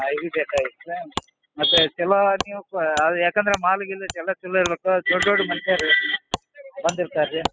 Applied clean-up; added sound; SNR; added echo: classical method spectral subtraction.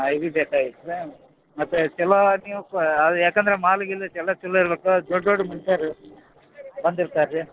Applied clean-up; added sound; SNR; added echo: neural separator model SepFormer DNS4.